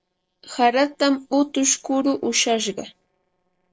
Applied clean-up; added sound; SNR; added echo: neural separator model SepFormer DNS4.